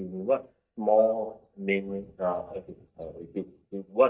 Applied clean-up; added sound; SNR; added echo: neural mask model DeepFilterNet 3.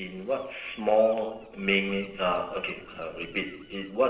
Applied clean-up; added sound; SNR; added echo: neural separator model SepFormer DNS4.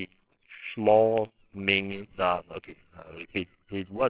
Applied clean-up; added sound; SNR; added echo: neural separator model SepFormer WHAMR!.